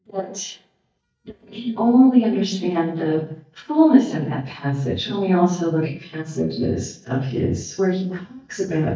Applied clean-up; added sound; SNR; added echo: neural mask model DeepFilterNet 3.